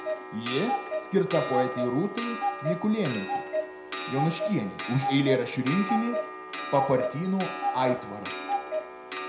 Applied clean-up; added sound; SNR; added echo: none; Clock; 3 dB; reverberation time 0.5 s.